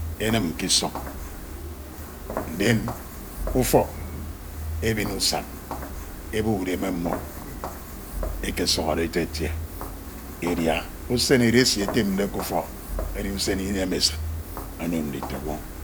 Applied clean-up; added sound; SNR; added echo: none; Walk, footsteps; 6 dB; none.